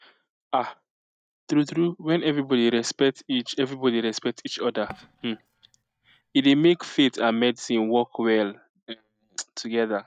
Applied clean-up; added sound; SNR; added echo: neural mask model DeepFilterNet 3.